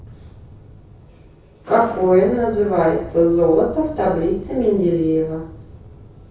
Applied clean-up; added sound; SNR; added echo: none; Explosion; 18 dB; reverberation time 0.6 s.